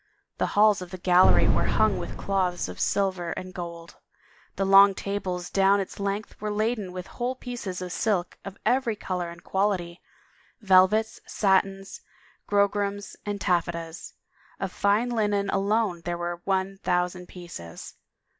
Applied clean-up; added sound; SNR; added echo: none; Boom; -4 dB; none.